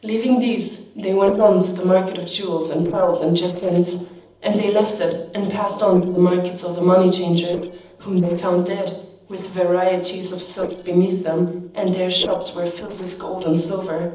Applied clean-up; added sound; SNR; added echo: neural separator model SepFormer DNS4.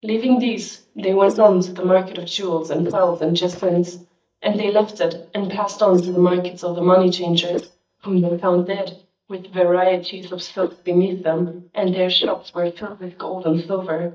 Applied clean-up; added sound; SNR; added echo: neural mask model DeepFilterNet 3.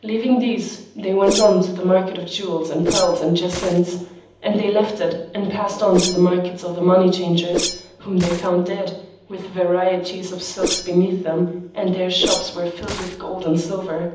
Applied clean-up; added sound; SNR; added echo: none; Whoosh, swoosh, swish; 10 dB; reverberation time 0.8 s.